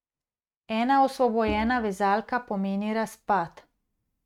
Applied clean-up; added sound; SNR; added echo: neural mask model RNNoise.